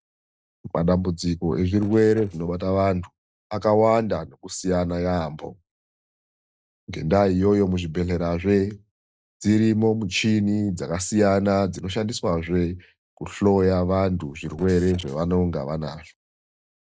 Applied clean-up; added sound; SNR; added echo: neural separator model SepFormer DNS4.